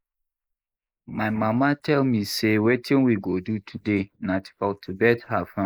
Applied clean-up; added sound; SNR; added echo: neural mask model Resemble Enhance denoiser.